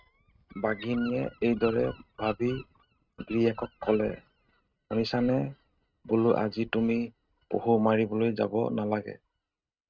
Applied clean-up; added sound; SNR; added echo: neural mask model RNNoise.